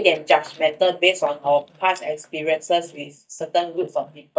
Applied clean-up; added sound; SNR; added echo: neural mask model DeepFilterNet 3.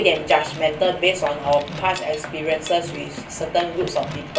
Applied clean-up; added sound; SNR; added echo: none; Mechanisms; 13 dB; reverberation time 0.3 s.